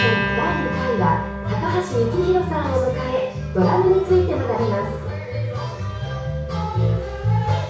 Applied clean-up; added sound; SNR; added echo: none; Acoustic guitar; 10 dB; reverberation time 0.6 s.